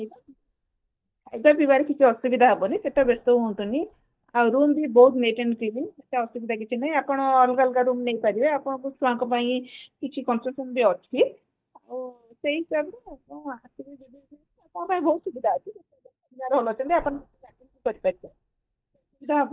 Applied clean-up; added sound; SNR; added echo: neural mask model DeepFilterNet 3.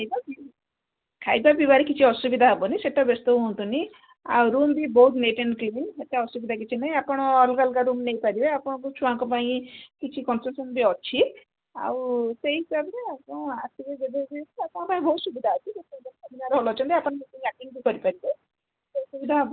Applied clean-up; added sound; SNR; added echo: none; none; none; none.